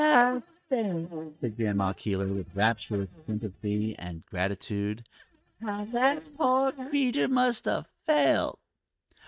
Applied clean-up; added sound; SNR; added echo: neural mask model DeepFilterNet 3.